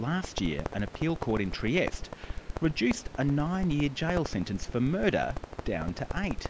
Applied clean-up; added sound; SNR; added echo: none; Crackle; 7 dB; none.